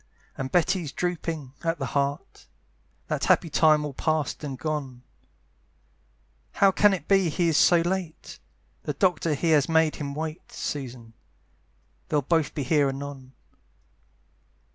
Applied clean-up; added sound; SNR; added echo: none; none; none; none.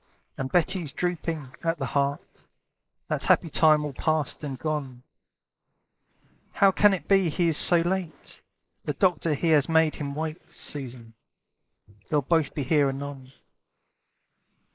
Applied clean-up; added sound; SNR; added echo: neural mask model Resemble Enhance denoiser.